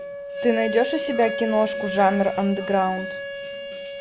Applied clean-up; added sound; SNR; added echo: none; Wind instrument, woodwind instrument; 6 dB; none.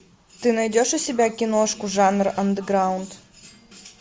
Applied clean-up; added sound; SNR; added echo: none; none; none; none.